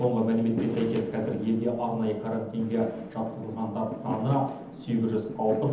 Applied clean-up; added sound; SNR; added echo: none; Fireworks; 11 dB; reverberation time 1.3 s.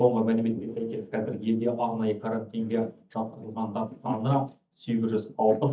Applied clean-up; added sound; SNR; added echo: neural mask model DeepFilterNet 3.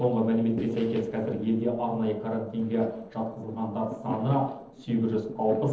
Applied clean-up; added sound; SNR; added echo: neural separator model SepFormer DNS4.